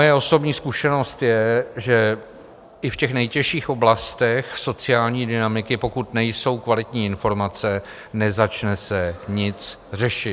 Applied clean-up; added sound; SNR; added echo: none; none; none; none.